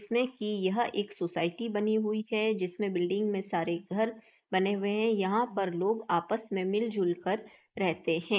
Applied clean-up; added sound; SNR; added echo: neural mask model Resemble Enhance denoiser.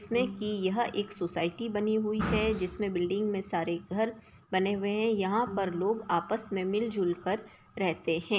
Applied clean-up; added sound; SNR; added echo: none; Bowed string instrument; 16 dB; none.